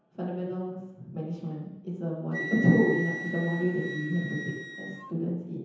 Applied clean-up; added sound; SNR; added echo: none; Wind instrument, woodwind instrument; 10 dB; reverberation time 0.9 s.